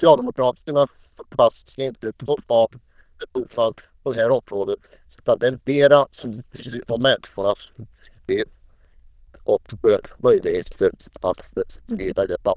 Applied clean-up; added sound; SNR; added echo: neural diffusion model UNIVERSE++.